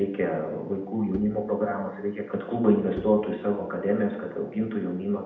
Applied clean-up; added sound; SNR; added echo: none; Bowed string instrument; 18 dB; reverberation time 0.8 s.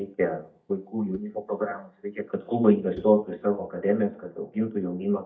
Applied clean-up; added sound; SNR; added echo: neural mask model DeepFilterNet 3.